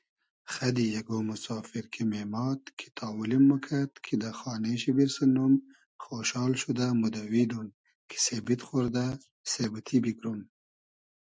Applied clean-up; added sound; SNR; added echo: none; none; none; none.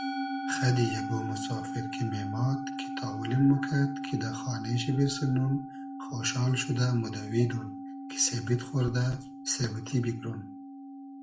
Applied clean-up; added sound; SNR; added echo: none; Musical instrument; 8 dB; reverberation time 0.4 s.